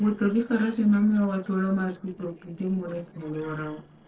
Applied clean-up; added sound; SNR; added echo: neural separator model SepFormer DNS4.